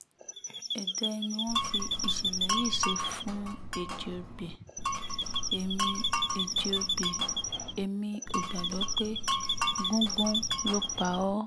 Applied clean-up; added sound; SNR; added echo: none; Chirp, tweet + Glass; -3 dB; none.